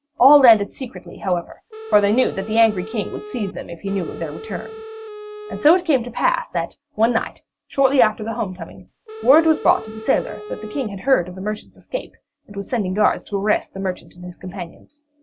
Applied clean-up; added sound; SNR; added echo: none; Telephone; 13 dB; none.